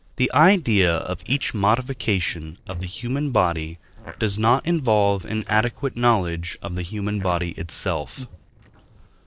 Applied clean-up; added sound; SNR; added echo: neural separator model SepFormer DNS4.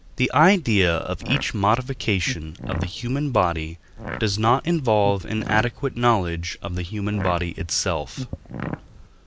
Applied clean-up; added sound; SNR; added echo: none; Fart; 11 dB; none.